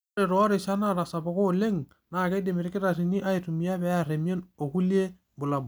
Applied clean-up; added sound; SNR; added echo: none; none; none; none.